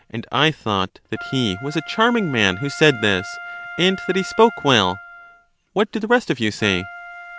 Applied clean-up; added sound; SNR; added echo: none; Wind instrument, woodwind instrument; 15 dB; none.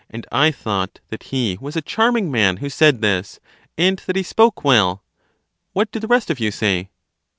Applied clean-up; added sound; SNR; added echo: none; none; none; none.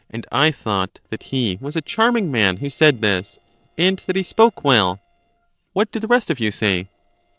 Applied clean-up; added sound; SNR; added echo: neural separator model SepFormer DNS4.